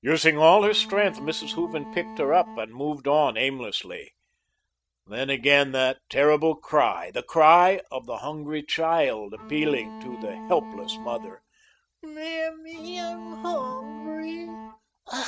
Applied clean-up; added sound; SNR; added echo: neural mask model RNNoise.